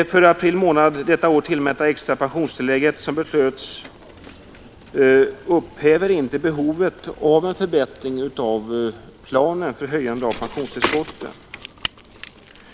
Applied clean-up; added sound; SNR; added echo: none; Bicycle; 17 dB; none.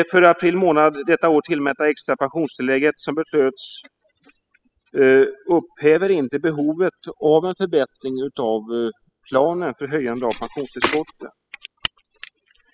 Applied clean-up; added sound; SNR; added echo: classical method spectral subtraction.